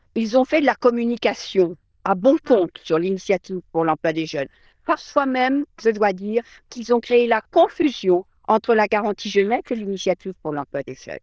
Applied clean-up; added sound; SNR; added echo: neural diffusion model UNIVERSE++.